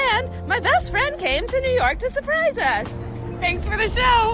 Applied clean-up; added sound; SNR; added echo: none; none; none; none.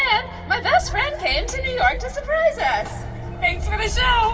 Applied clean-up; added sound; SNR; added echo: none; none; none; reverberation time 2.9 s.